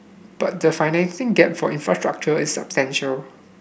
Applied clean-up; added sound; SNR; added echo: none; none; none; none.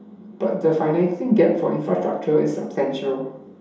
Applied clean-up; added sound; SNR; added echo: none; none; none; reverberation time 2.8 s.